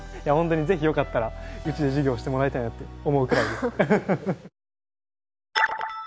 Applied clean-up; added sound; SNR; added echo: none; none; none; none.